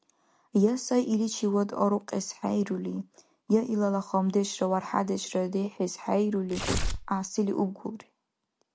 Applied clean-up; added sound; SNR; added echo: none; Tearing; 3 dB; none.